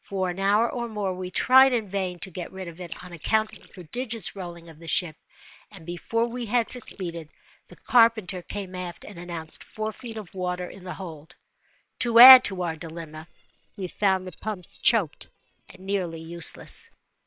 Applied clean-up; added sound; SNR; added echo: neural separator model SepFormer WHAM!.